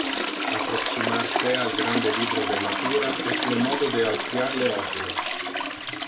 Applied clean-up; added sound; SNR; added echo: none; Trickle, dribble / Toilet flush; -2 dB; reverberation time 0.3 s.